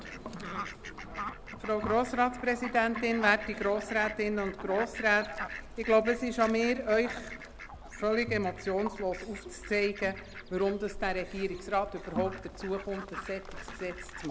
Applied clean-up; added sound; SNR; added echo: none; Fowl; 12 dB; none.